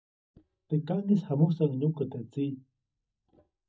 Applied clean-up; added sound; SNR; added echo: neural mask model DeepFilterNet 3.